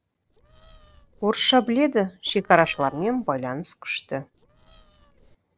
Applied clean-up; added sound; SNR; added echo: neural separator model SepFormer DNS4.